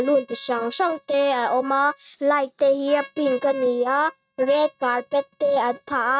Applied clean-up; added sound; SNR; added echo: neural mask model RNNoise.